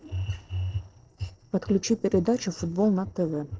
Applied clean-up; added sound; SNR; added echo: neural separator model SepFormer DNS4.